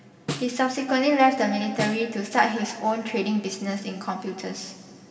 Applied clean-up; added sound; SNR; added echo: none; Snare drum; 12 dB; reverberation time 2.3 s.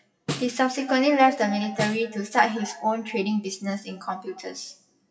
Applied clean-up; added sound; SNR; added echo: classical method WPE with log-MMSE.